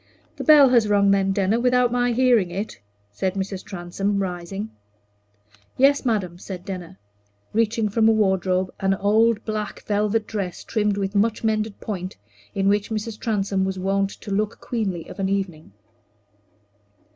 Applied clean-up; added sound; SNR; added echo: none; none; none; none.